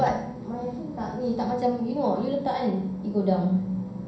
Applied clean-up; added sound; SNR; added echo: none; Bowed string instrument; 19 dB; reverberation time 0.5 s.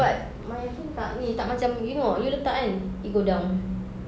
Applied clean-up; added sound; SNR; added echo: none; none; none; none.